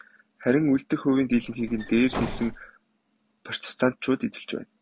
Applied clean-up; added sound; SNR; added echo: none; Bus; 9 dB; none.